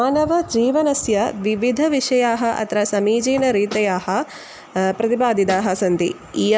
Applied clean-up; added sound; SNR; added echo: none; Snare drum; 15 dB; none.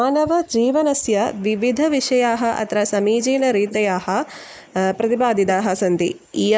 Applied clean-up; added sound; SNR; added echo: neural mask model Resemble Enhance denoiser.